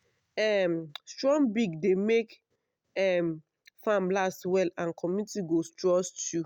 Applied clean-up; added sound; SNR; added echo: none; none; none; none.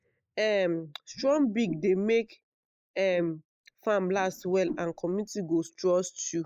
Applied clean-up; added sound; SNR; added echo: neural mask model Resemble Enhance denoiser.